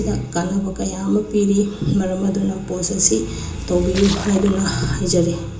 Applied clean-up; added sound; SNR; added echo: none; Splash, splatter; 13 dB; reverberation time 0.2 s.